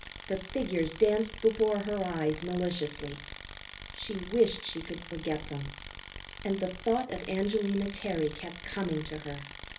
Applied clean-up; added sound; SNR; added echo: none; Tools; 10 dB; reverberation time 0.3 s.